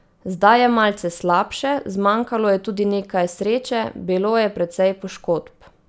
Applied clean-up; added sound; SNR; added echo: none; none; none; none.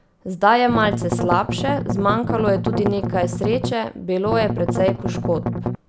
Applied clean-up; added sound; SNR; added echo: none; Strum; 2 dB; none.